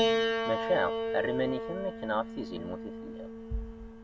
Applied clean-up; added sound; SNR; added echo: none; Piano; -1 dB; none.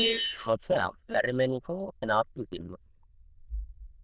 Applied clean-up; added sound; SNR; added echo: neural diffusion model UNIVERSE++.